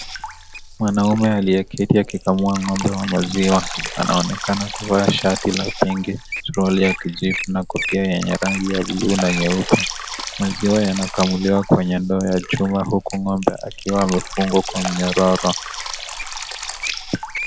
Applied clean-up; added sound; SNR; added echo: none; Wild animals + Drip; 9 dB; none.